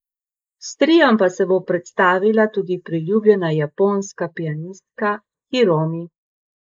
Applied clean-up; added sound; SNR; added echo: neural mask model Resemble Enhance denoiser.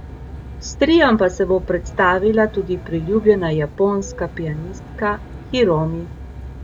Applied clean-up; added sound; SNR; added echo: none; Aircraft; 14 dB; none.